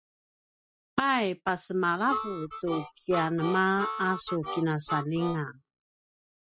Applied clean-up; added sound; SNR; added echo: classical method spectral subtraction.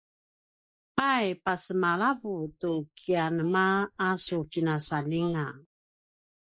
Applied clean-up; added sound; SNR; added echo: neural mask model Resemble Enhance denoiser.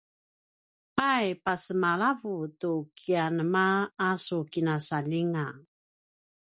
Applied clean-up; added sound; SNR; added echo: none; none; none; none.